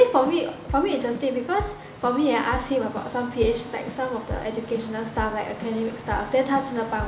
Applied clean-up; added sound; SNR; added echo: none; Keyboard (musical); 13 dB; none.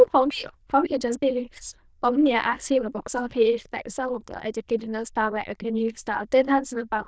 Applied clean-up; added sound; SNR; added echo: neural diffusion model UNIVERSE++.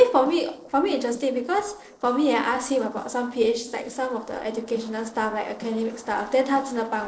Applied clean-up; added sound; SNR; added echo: neural separator model SepFormer DNS4.